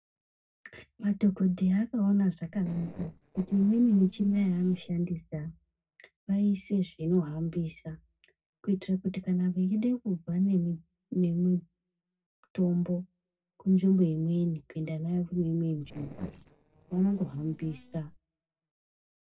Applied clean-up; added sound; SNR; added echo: neural separator model SepFormer DNS4.